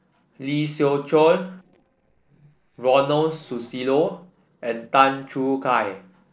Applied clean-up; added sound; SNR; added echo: neural separator model SepFormer DNS4.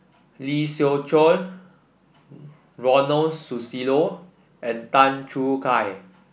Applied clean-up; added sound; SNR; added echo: none; none; none; none.